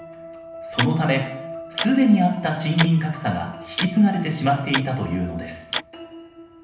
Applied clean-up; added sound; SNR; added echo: none; Tick-tock; 11 dB; reverberation time 0.8 s.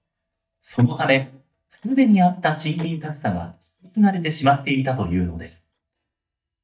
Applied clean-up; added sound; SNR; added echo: neural mask model DeepFilterNet 3.